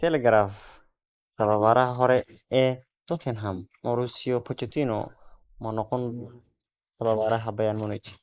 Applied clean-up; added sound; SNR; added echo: neural mask model Resemble Enhance denoiser.